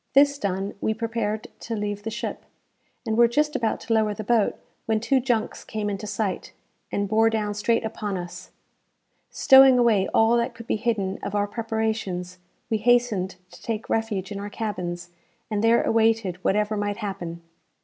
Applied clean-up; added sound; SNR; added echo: none; none; none; none.